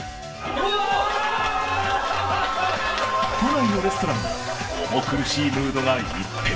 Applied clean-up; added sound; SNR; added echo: none; none; none; reverberation time 0.3 s.